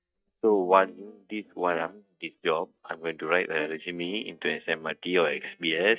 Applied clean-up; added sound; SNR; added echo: neural mask model DeepFilterNet 3.